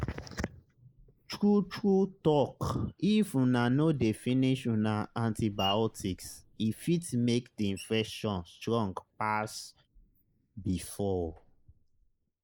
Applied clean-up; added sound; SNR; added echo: neural mask model Resemble Enhance denoiser.